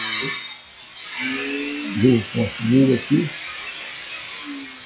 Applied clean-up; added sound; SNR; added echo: classical method log-MMSE.